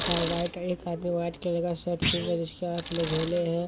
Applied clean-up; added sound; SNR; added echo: none; Bicycle + Thump, thud; 6 dB; none.